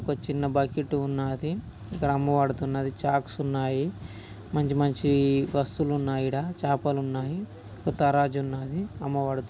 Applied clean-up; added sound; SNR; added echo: none; none; none; none.